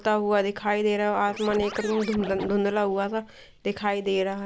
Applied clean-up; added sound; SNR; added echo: none; Scratching (performance technique); 12 dB; none.